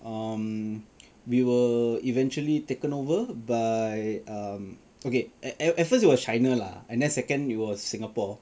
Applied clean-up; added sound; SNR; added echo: none; none; none; none.